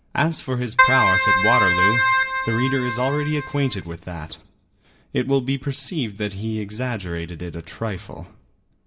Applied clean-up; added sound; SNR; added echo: none; Keyboard (musical); -5 dB; reverberation time 0.2 s.